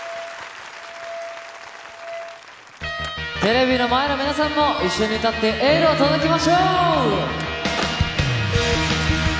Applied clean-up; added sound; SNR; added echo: none; Wind instrument, woodwind instrument + Skateboard; 15 dB; none.